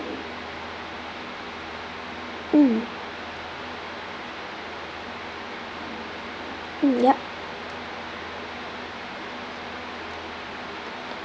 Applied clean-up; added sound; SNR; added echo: none; none; none; none.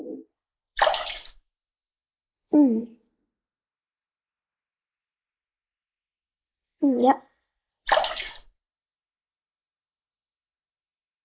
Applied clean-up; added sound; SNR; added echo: neural mask model Resemble Enhance denoiser.